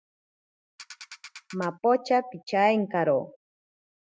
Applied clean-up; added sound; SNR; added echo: none; Ratchet, pawl; 18 dB; none.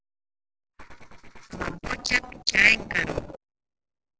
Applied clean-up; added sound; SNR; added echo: neural separator model SepFormer DNS4.